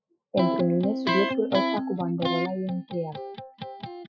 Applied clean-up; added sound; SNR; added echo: classical method Wiener filter.